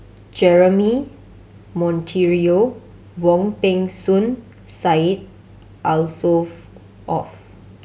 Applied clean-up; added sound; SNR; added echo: none; none; none; none.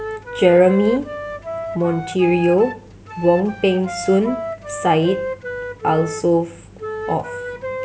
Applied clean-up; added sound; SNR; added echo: none; Wind instrument, woodwind instrument; 10 dB; none.